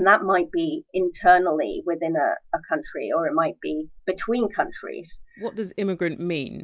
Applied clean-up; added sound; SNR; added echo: none; none; none; none.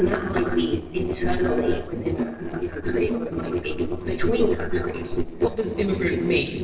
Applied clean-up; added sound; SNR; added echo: neural separator model SepFormer DNS4.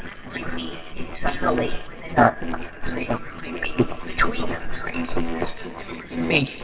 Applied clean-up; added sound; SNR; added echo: neural separator model SepFormer WHAMR!.